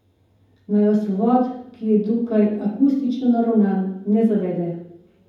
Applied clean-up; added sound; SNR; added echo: none; none; none; reverberation time 0.9 s.